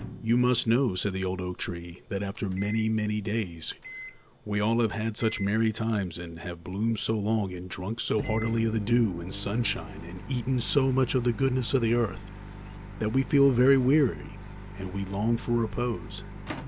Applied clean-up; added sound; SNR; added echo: none; Microwave oven; 14 dB; none.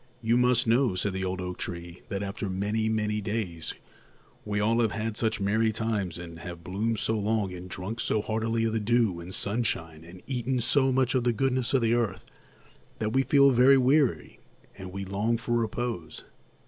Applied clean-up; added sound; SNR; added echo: none; none; none; none.